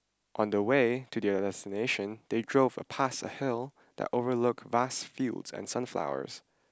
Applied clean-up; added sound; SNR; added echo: none; none; none; none.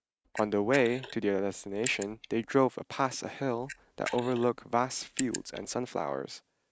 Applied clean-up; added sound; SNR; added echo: neural mask model RNNoise.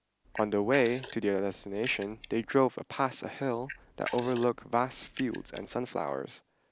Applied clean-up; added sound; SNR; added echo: none; Camera; 12 dB; none.